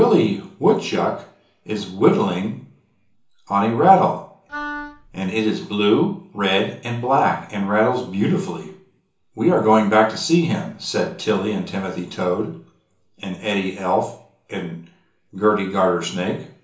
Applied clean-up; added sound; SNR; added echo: none; Wind instrument, woodwind instrument; 12 dB; reverberation time 0.7 s.